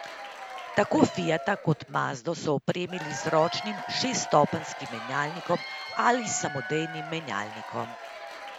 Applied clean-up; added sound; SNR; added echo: none; Applause / Crowd / Cheering; 10 dB; none.